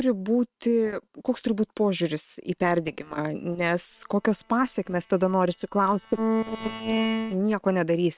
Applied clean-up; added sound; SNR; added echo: neural separator model SepFormer WHAM!.